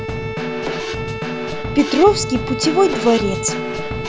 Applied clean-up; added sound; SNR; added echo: none; Snare drum / Drum kit + Bowed string instrument; 4 dB; none.